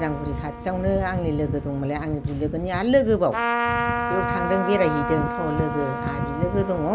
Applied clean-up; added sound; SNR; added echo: none; Trumpet; 5 dB; none.